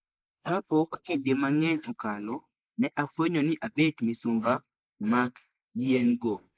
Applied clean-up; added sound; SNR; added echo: neural mask model Resemble Enhance denoiser.